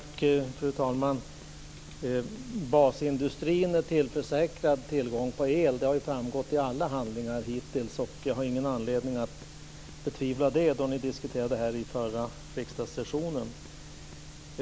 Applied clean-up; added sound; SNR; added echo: none; none; none; none.